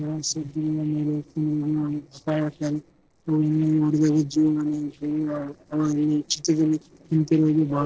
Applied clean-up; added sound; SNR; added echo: neural separator model SepFormer DNS4.